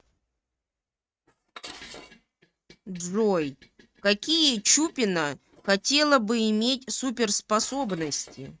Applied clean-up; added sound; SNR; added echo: neural mask model RNNoise.